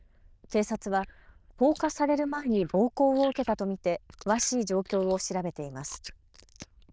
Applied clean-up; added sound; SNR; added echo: neural diffusion model UNIVERSE++.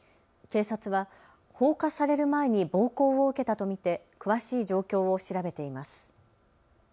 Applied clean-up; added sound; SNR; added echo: none; none; none; none.